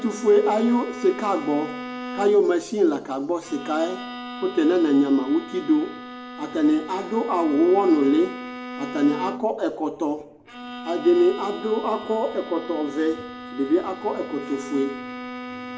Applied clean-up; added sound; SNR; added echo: none; Bowed string instrument; 13 dB; none.